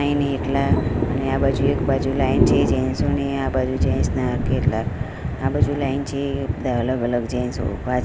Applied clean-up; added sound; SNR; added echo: none; Thunder; -1 dB; none.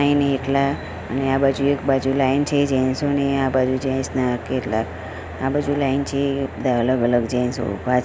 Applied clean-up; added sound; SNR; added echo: none; none; none; none.